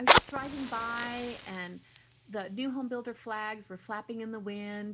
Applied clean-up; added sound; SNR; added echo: none; Fire; -5 dB; none.